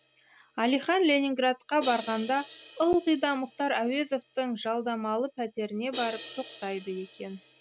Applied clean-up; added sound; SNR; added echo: none; Crash cymbal; 15 dB; none.